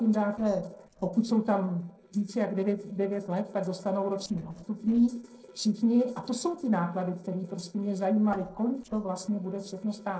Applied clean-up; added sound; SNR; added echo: neural separator model SepFormer DNS4.